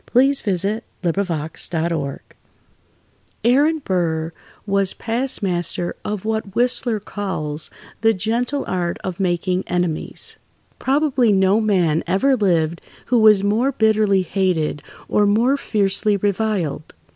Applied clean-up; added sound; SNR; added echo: none; none; none; none.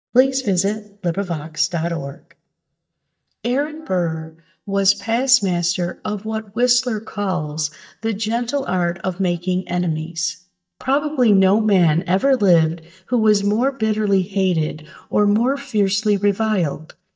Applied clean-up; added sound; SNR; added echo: neural mask model DeepFilterNet 3.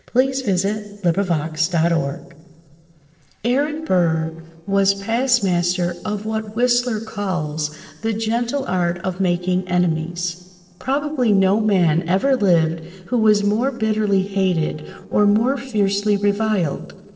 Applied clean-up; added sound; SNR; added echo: neural separator model SepFormer DNS4.